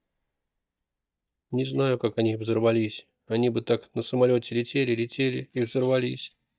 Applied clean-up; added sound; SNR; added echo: neural mask model DeepFilterNet 3.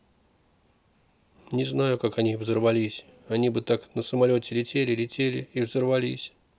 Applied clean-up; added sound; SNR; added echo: none; none; none; none.